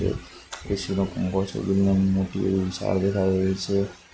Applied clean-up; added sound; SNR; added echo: none; none; none; none.